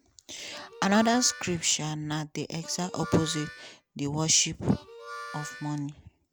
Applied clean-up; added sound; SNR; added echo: none; Harmonica; 15 dB; none.